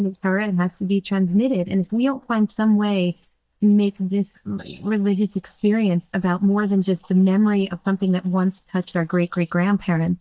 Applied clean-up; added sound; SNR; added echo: neural mask model DeepFilterNet 3.